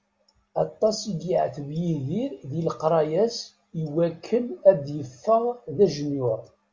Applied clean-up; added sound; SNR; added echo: none; none; none; none.